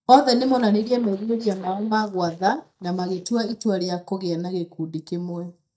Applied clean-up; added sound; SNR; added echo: neural mask model DeepFilterNet 3.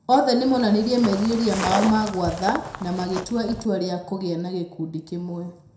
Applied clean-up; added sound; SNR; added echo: none; Walk, footsteps; 9 dB; reverberation time 0.6 s.